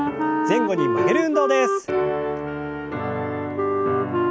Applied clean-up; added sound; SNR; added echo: none; Wind instrument, woodwind instrument; 0 dB; none.